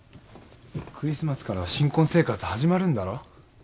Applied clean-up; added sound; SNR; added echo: none; none; none; none.